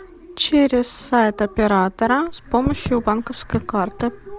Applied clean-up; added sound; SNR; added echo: none; Raindrop / Drip; 11 dB; none.